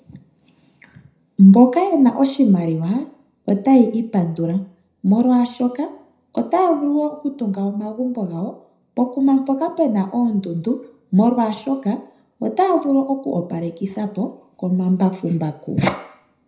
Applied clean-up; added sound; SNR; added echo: none; none; none; reverberation time 0.5 s.